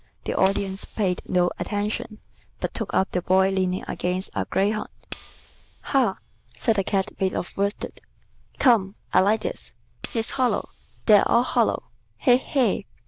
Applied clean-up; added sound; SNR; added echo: neural diffusion model UNIVERSE++.